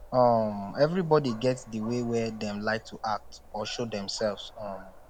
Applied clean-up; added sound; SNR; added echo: none; Dog; 18 dB; none.